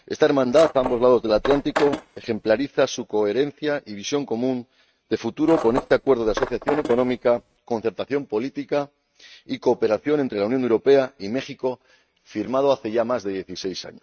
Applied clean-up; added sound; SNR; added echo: neural mask model RNNoise.